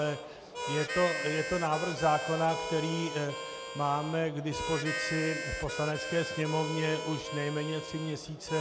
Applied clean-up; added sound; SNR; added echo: none; Harmonica; 6 dB; none.